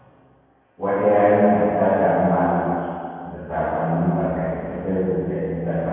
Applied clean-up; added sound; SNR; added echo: none; none; none; reverberation time 2.2 s.